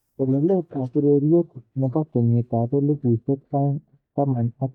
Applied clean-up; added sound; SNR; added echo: neural mask model DeepFilterNet 3.